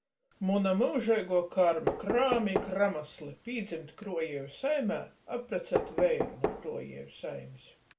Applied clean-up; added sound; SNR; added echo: none; Knock; 7 dB; reverberation time 0.2 s.